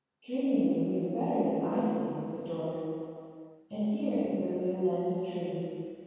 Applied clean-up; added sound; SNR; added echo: none; none; none; reverberation time 2.1 s.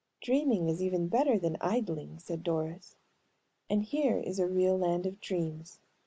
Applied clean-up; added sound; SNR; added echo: none; none; none; none.